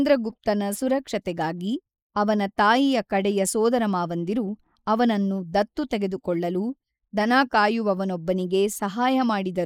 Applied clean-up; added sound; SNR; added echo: neural mask model Resemble Enhance denoiser.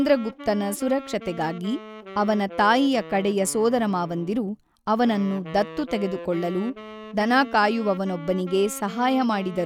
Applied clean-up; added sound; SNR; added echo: none; Wind instrument, woodwind instrument; 15 dB; none.